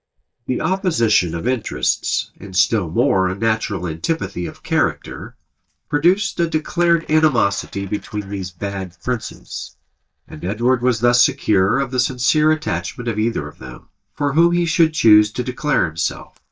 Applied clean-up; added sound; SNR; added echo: neural mask model DeepFilterNet 3.